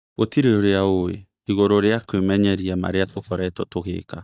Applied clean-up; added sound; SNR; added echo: neural mask model DeepFilterNet 3.